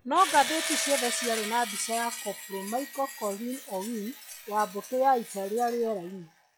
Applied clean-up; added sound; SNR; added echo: classical method log-MMSE.